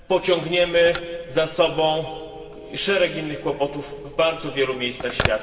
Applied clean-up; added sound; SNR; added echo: none; Telephone; 12 dB; reverberation time 2.5 s.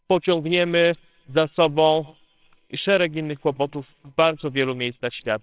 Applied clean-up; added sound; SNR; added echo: neural separator model SepFormer WHAMR!.